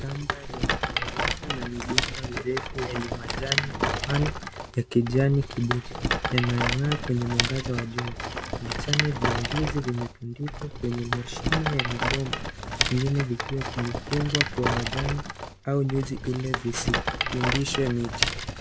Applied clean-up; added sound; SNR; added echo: none; Rattle; 1 dB; none.